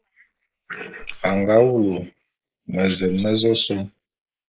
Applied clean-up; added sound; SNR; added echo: neural mask model Resemble Enhance denoiser.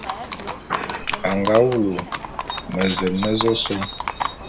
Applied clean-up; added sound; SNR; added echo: none; Livestock, farm animals, working animals + Cutlery, silverware; 6 dB; none.